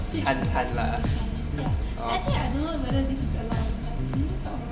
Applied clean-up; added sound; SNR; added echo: none; Bass guitar; 1 dB; reverberation time 0.5 s.